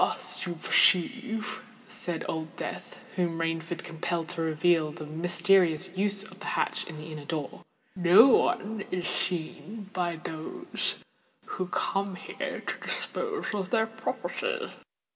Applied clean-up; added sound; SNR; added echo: none; none; none; none.